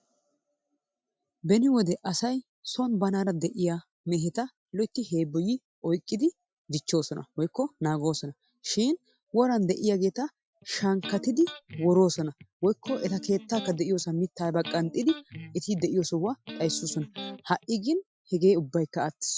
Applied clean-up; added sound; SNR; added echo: classical method Wiener filter.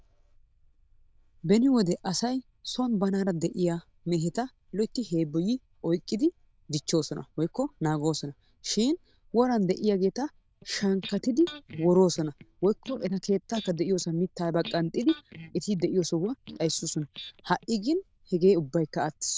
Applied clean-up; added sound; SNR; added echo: neural diffusion model UNIVERSE++.